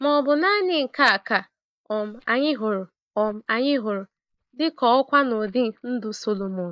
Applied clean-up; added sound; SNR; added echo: neural mask model DeepFilterNet 3.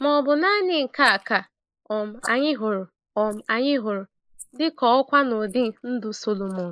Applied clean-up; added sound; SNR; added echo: neural mask model Resemble Enhance denoiser.